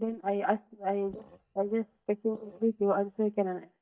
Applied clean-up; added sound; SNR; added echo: neural mask model DeepFilterNet 3.